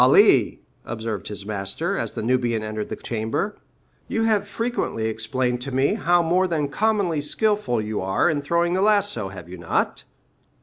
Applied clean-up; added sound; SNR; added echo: none; none; none; none.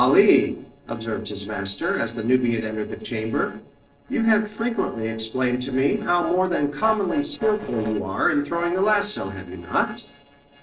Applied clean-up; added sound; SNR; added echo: neural separator model SepFormer DNS4.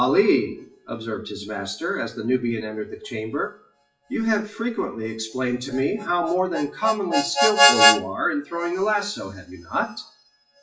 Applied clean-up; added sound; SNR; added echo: classical method WPE with log-MMSE.